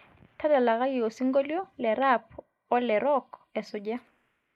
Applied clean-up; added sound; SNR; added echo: neural mask model Resemble Enhance denoiser.